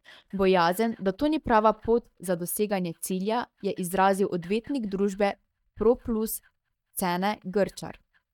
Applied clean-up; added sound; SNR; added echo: neural mask model DeepFilterNet 3.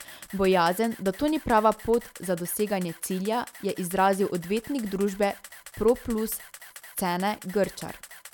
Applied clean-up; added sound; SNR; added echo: none; Camera; 19 dB; none.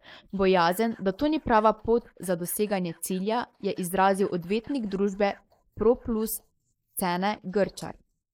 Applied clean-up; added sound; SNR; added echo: neural mask model Resemble Enhance denoiser.